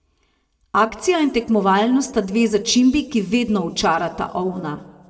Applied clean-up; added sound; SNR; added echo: none; none; none; reverberation time 1.2 s.